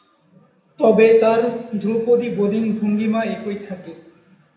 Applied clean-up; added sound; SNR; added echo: none; none; none; reverberation time 0.8 s.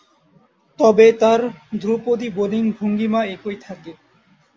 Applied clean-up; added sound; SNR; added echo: none; none; none; none.